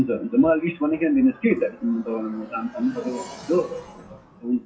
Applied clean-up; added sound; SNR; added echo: classical method WPE with log-MMSE.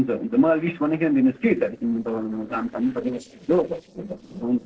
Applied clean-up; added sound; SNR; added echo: neural separator model SepFormer DNS4.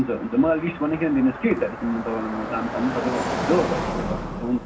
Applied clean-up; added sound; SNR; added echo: none; Car passing by; 5 dB; reverberation time 0.4 s.